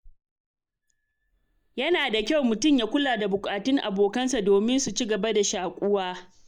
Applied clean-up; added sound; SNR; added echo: neural mask model DeepFilterNet 3.